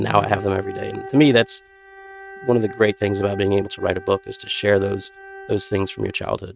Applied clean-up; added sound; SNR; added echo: neural mask model RNNoise.